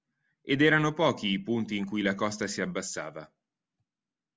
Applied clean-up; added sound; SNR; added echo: none; none; none; none.